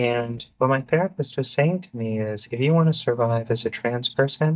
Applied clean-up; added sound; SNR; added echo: neural mask model DeepFilterNet 3.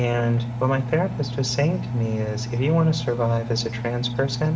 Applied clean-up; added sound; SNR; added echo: none; Engine; 7 dB; reverberation time 0.6 s.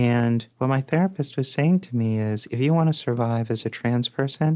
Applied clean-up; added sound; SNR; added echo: none; none; none; none.